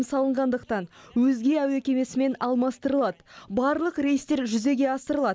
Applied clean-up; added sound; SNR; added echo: none; none; none; none.